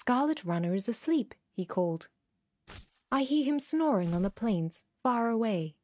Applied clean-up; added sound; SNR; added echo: neural mask model RNNoise.